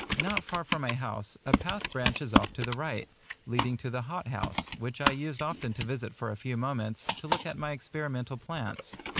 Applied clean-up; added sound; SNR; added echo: none; Computer keyboard; -2 dB; none.